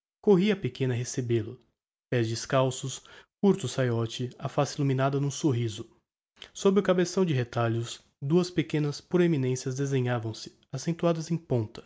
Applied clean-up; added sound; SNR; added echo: none; none; none; none.